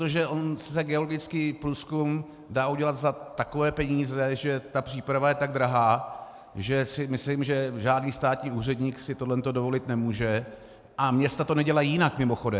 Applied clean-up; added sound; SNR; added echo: none; none; none; none.